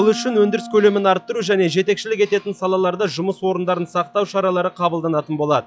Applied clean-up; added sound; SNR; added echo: classical method log-MMSE.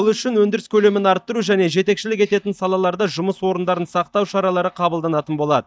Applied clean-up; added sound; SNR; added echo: neural mask model DeepFilterNet 3.